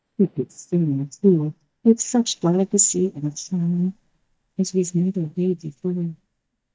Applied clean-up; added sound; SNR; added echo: neural mask model DeepFilterNet 3.